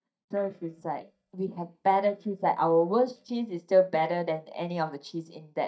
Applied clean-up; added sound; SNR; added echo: neural mask model DeepFilterNet 3.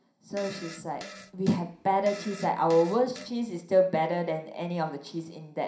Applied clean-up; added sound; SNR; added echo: none; Fart; 17 dB; reverberation time 0.5 s.